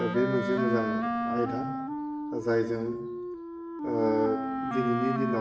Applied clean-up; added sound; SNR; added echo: none; Wind instrument, woodwind instrument; 1 dB; reverberation time 0.8 s.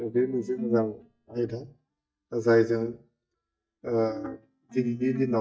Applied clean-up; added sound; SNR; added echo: neural mask model DeepFilterNet 3.